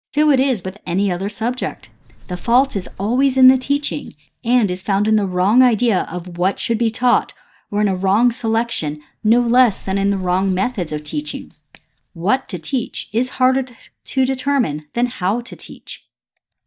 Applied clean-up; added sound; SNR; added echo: neural mask model DeepFilterNet 3.